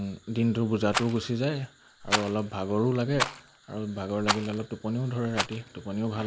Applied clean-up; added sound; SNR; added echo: none; Rattle; 7 dB; none.